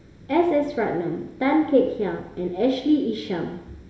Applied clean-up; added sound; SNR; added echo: none; none; none; reverberation time 0.9 s.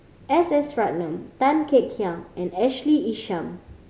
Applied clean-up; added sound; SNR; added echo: none; none; none; none.